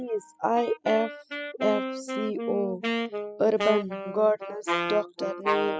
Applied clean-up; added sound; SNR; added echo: classical method spectral subtraction.